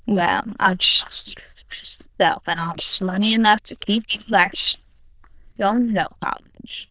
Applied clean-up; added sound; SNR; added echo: neural diffusion model UNIVERSE++.